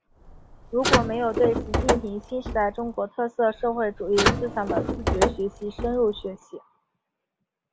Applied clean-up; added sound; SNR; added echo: none; Car; 0 dB; none.